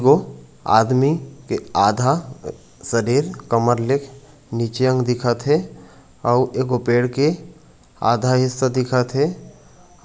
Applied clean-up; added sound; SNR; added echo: none; none; none; none.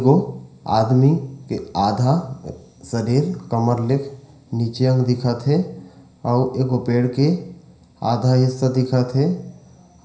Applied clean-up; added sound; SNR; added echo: none; none; none; reverberation time 0.5 s.